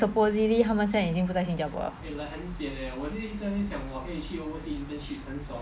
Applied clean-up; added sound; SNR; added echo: none; none; none; none.